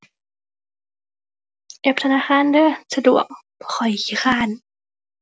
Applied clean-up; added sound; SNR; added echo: none; none; none; none.